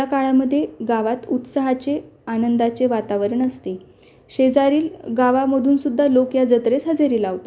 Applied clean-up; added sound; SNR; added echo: none; none; none; none.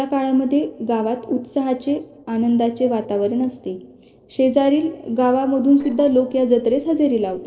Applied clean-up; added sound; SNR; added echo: neural separator model SepFormer DNS4.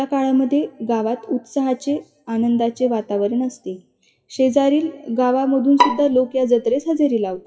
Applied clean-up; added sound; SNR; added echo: classical method WPE with log-MMSE.